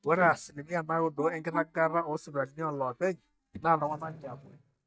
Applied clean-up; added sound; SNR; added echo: neural mask model DeepFilterNet 3.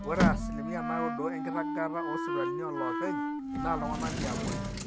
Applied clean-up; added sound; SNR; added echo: none; Sliding door + Wind instrument, woodwind instrument; -4 dB; none.